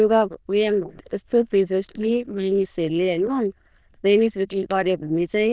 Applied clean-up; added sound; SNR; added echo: neural diffusion model UNIVERSE++.